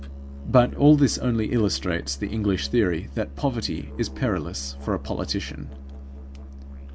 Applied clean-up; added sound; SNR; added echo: none; Musical instrument; 12 dB; none.